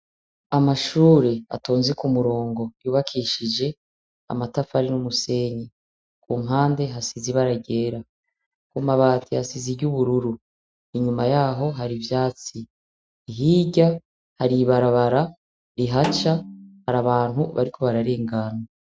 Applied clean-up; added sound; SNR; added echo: classical method Wiener filter.